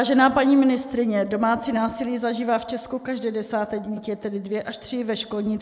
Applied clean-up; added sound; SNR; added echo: neural mask model Resemble Enhance denoiser.